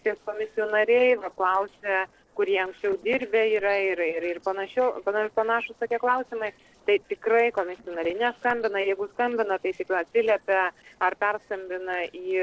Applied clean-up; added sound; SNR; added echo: neural separator model SepFormer DNS4.